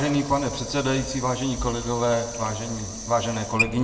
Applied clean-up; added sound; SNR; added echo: none; Sink (filling or washing) / Water; 9 dB; reverberation time 1.6 s.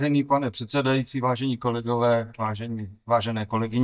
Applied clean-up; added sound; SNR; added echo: neural mask model DeepFilterNet 3.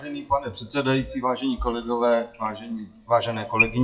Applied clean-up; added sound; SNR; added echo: classical method WPE with log-MMSE.